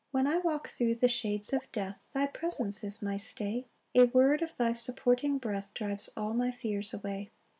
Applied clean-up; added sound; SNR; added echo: none; Raindrop / Drip; 17 dB; none.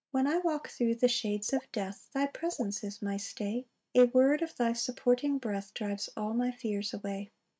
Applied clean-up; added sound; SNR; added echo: neural mask model RNNoise.